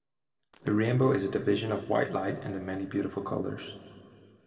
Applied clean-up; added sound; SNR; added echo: neural separator model SepFormer DNS4.